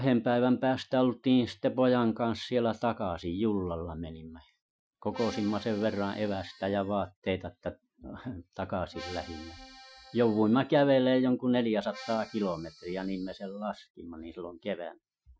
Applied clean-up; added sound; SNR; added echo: classical method Wiener filter.